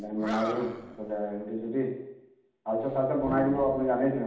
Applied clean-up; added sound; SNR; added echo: none; Animal; 13 dB; reverberation time 0.8 s.